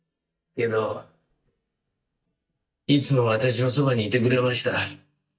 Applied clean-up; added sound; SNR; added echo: neural mask model DeepFilterNet 3.